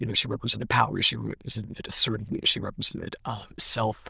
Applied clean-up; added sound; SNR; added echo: neural diffusion model UNIVERSE++.